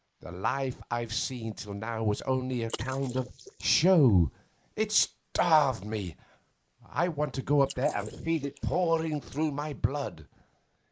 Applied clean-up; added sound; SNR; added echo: neural mask model Resemble Enhance denoiser.